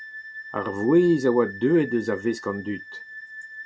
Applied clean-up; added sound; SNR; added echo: none; Wind instrument, woodwind instrument; 15 dB; none.